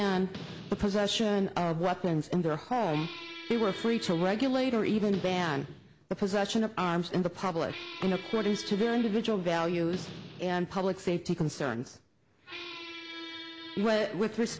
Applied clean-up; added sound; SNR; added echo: none; Squeak; 16 dB; none.